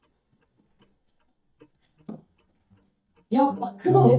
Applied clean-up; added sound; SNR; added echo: neural mask model DeepFilterNet 3.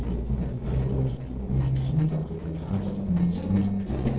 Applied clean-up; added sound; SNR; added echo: neural separator model SepFormer DNS4.